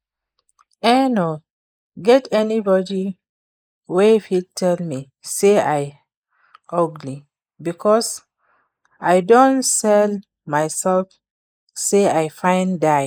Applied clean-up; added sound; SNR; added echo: neural mask model Resemble Enhance denoiser.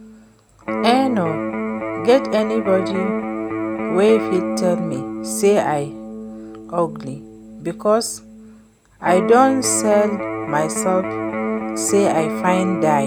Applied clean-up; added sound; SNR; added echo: none; Electric guitar; 5 dB; none.